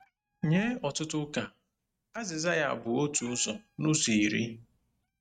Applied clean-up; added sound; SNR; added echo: neural mask model RNNoise.